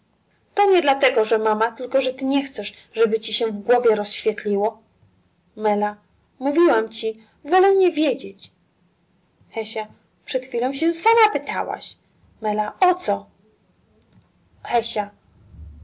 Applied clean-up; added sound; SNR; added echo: none; none; none; none.